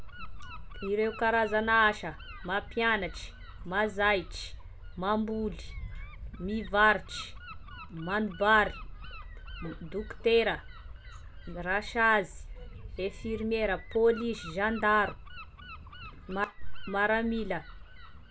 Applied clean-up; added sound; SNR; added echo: none; Gull, seagull / Wind; 20 dB; reverberation time 0.2 s.